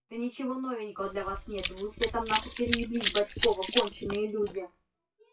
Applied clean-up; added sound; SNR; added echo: classical method WPE with log-MMSE.